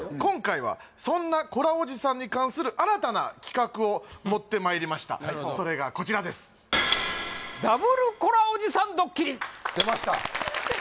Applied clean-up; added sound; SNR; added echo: none; Cutlery, silverware; 1 dB; none.